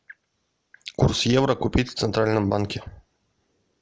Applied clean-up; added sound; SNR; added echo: none; none; none; none.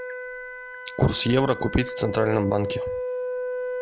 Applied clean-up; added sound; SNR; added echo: none; Wind instrument, woodwind instrument; 5 dB; none.